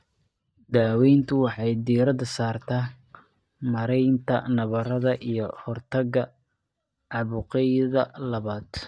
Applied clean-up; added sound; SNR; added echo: neural mask model DeepFilterNet 3.